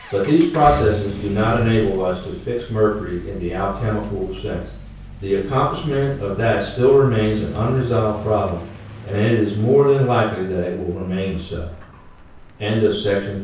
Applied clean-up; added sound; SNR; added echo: none; Accelerating, revving, vroom; 14 dB; reverberation time 0.6 s.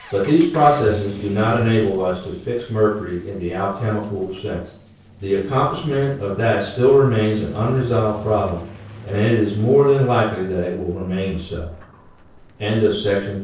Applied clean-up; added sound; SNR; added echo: neural separator model SepFormer DNS4.